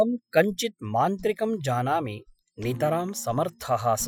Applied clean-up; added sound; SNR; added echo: classical method Wiener filter.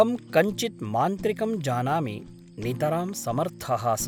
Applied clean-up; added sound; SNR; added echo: none; Fire; 16 dB; none.